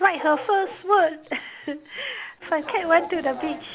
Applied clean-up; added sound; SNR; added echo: none; Bark; 18 dB; none.